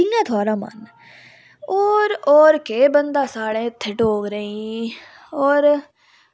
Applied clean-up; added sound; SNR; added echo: none; none; none; none.